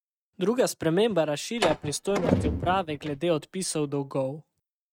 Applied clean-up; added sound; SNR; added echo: neural mask model RNNoise.